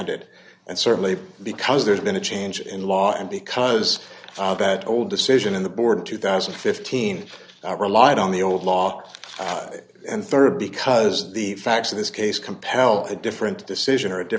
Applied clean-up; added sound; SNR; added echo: none; none; none; none.